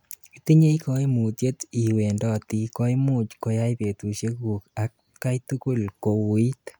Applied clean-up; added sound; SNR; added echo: none; none; none; none.